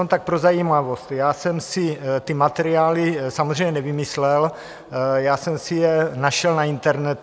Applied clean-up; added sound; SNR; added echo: none; none; none; none.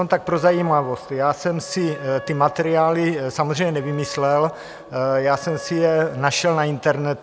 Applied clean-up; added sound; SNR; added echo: none; Wind instrument, woodwind instrument; 18 dB; none.